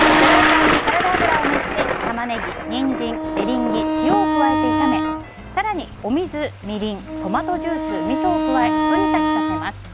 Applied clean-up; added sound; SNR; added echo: none; Wind instrument, woodwind instrument + Thunder; -4 dB; none.